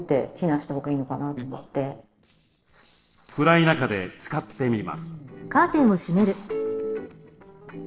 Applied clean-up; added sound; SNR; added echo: neural separator model SepFormer DNS4.